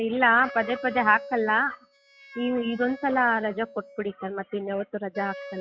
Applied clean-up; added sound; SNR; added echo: classical method log-MMSE.